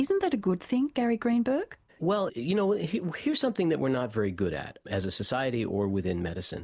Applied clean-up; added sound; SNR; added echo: none; none; none; none.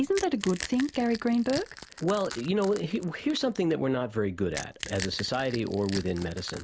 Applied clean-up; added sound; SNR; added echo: none; Crack / Crushing; 14 dB; none.